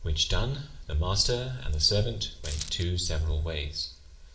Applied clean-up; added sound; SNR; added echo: none; Coin (dropping); 11 dB; reverberation time 0.6 s.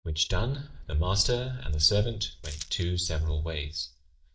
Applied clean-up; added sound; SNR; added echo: neural mask model DeepFilterNet 3.